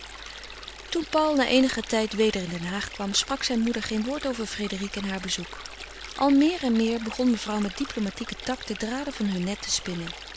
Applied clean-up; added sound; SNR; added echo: none; Stream; 14 dB; none.